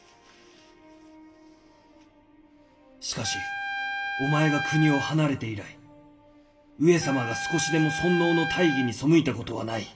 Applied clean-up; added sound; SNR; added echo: none; Trumpet; 6 dB; reverberation time 0.8 s.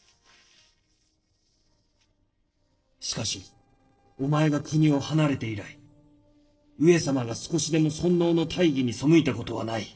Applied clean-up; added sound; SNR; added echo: neural separator model SepFormer DNS4.